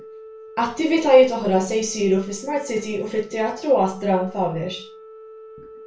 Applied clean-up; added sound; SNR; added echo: none; Organ; 19 dB; reverberation time 0.3 s.